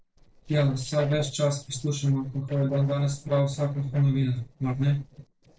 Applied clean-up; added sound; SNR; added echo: neural separator model SepFormer DNS4.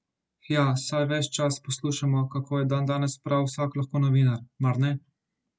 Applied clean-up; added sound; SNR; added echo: none; none; none; none.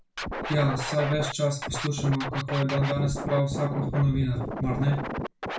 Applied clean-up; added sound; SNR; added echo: none; Scratching (performance technique); 6 dB; reverberation time 0.3 s.